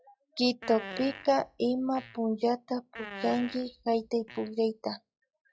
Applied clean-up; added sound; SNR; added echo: classical method log-MMSE.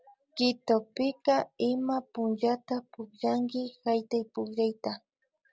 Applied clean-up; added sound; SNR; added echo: none; none; none; none.